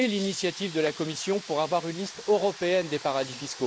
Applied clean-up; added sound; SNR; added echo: neural mask model Resemble Enhance denoiser.